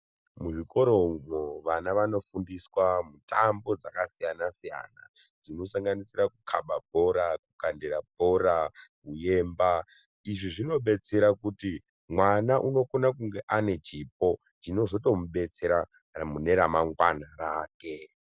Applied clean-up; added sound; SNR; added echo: none; none; none; none.